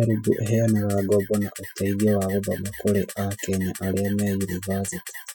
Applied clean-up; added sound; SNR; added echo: classical method Wiener filter.